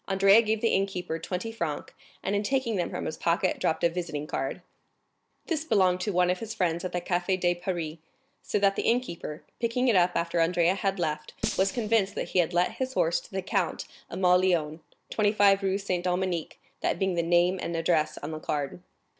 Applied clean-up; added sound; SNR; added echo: neural separator model SepFormer DNS4.